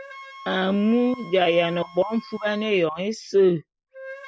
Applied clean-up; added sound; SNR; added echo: none; Wind instrument, woodwind instrument; 20 dB; none.